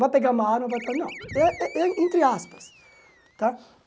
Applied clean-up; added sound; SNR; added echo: none; Animal; 19 dB; none.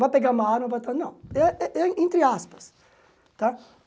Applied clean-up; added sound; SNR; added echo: none; none; none; none.